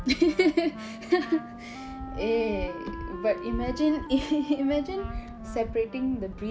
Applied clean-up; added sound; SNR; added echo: none; Wind instrument, woodwind instrument; 13 dB; none.